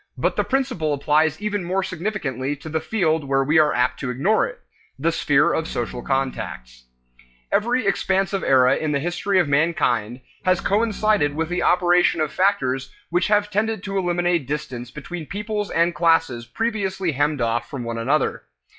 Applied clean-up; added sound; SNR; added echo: classical method log-MMSE.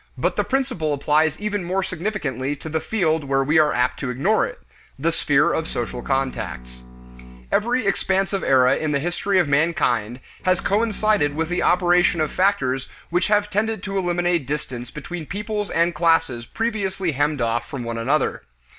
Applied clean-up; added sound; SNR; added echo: none; Bowed string instrument; 16 dB; none.